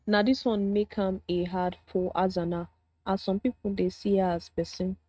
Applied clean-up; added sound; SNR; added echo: neural mask model RNNoise.